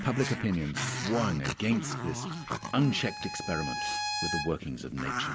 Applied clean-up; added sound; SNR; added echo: none; Bowed string instrument + Growling; 4 dB; none.